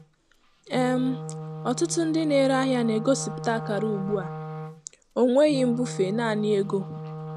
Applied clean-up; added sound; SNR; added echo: none; Wind instrument, woodwind instrument; 10 dB; none.